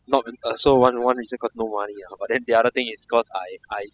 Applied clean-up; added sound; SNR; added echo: classical method spectral subtraction.